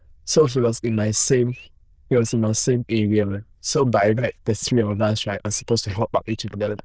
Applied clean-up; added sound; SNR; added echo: neural diffusion model UNIVERSE++.